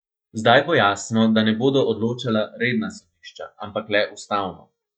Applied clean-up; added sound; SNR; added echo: neural mask model DeepFilterNet 3.